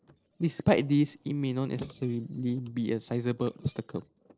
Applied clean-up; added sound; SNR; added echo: neural separator model SepFormer DNS4.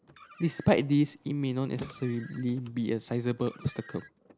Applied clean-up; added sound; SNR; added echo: none; Car + Car; 19 dB; none.